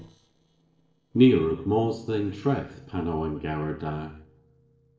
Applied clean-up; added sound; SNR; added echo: neural separator model SepFormer DNS4.